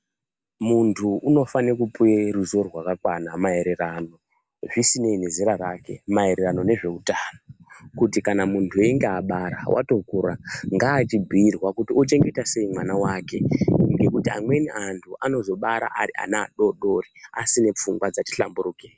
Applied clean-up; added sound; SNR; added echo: none; none; none; none.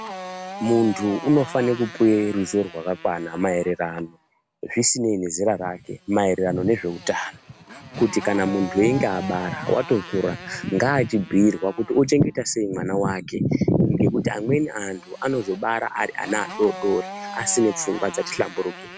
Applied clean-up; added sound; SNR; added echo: none; Motorcycle; 16 dB; none.